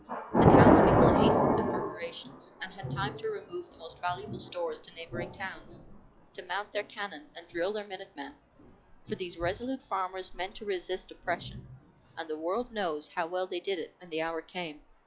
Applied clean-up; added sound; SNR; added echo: classical method log-MMSE.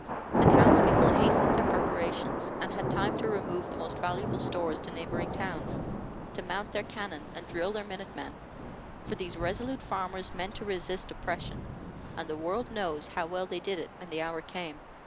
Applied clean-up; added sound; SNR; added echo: none; Thunder / Rain; -5 dB; none.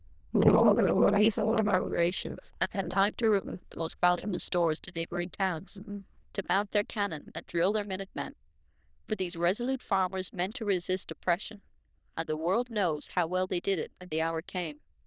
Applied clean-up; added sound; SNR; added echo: neural diffusion model UNIVERSE++.